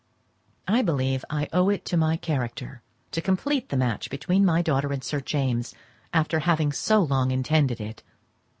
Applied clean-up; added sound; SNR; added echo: none; none; none; none.